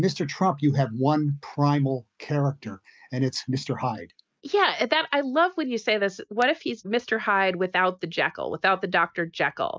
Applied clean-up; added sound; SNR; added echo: none; none; none; none.